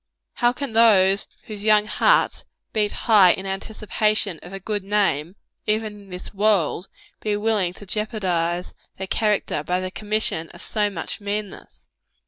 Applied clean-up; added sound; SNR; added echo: none; none; none; none.